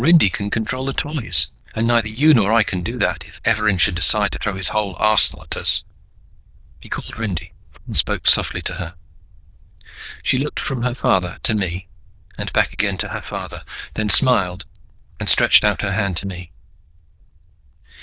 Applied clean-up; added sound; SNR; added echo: neural diffusion model UNIVERSE++.